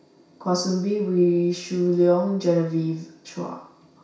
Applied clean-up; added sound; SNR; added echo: none; none; none; reverberation time 0.6 s.